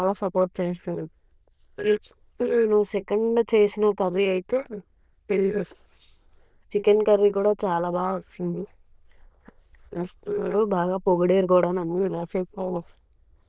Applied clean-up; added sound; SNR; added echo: neural diffusion model UNIVERSE++.